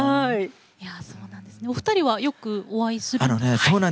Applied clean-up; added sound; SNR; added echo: none; none; none; none.